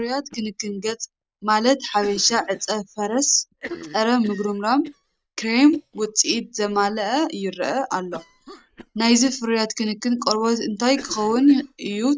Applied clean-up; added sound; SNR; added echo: neural mask model RNNoise.